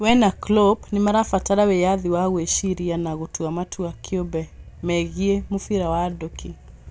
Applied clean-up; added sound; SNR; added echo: none; none; none; none.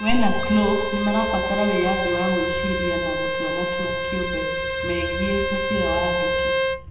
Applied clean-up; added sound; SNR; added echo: none; Bowed string instrument; 1 dB; reverberation time 1.1 s.